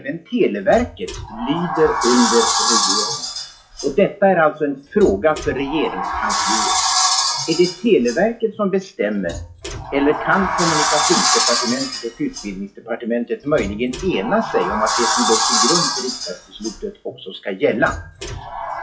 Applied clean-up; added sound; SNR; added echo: classical method WPE with log-MMSE.